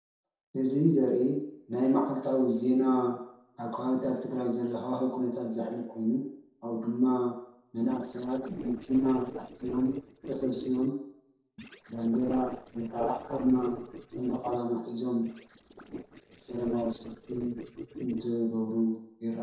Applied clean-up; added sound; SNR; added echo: neural separator model SepFormer DNS4.